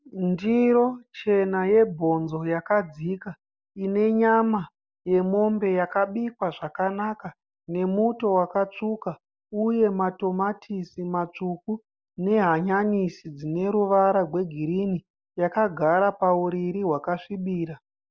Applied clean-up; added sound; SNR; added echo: none; none; none; none.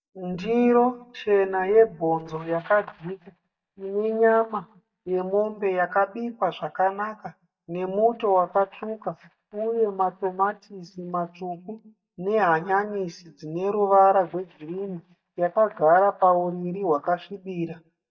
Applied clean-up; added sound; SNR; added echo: neural mask model DeepFilterNet 3.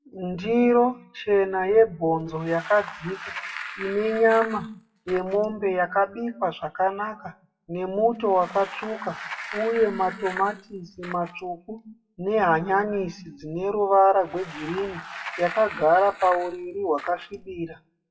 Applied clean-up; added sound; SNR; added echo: classical method WPE with log-MMSE.